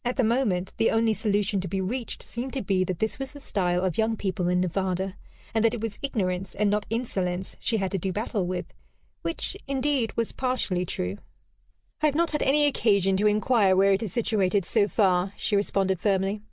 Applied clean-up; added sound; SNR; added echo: none; none; none; none.